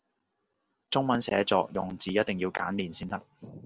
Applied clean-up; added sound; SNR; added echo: none; none; none; none.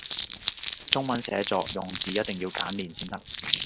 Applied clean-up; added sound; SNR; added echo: none; Crumpling, crinkling; 2 dB; none.